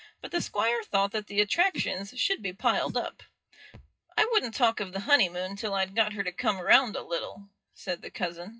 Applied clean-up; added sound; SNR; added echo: classical method WPE with log-MMSE.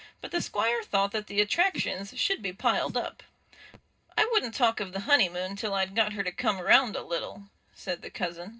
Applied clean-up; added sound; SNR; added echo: neural separator model SepFormer DNS4.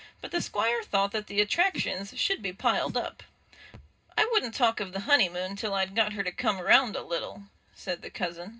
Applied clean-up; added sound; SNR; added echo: none; Whoosh, swoosh, swish; 11 dB; reverberation time 0.2 s.